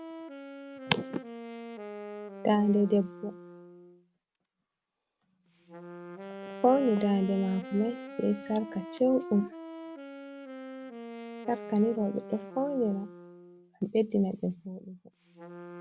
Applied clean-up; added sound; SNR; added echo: none; Wind instrument, woodwind instrument; 12 dB; none.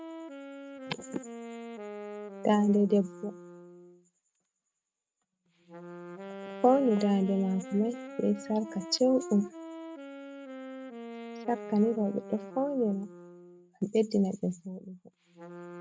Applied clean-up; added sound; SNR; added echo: neural mask model RNNoise.